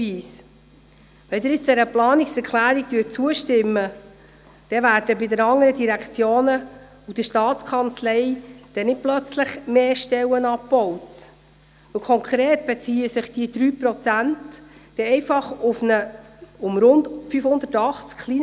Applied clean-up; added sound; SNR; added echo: none; none; none; none.